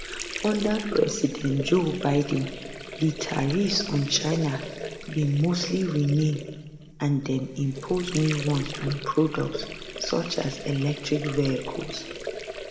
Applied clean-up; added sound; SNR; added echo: none; Sink (filling or washing) / Water; 10 dB; reverberation time 1.8 s.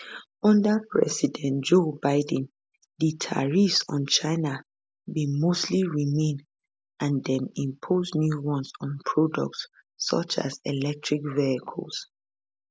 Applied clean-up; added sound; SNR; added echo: none; none; none; none.